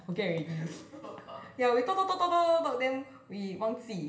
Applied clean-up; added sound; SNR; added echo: none; none; none; reverberation time 1.0 s.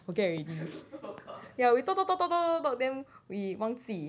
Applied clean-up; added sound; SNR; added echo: none; none; none; none.